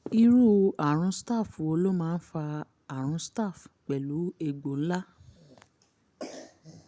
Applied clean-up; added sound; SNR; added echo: none; none; none; none.